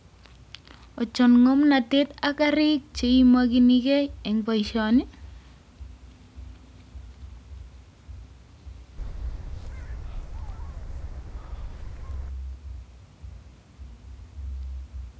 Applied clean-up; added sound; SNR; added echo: none; Gull, seagull / Wind; 10 dB; none.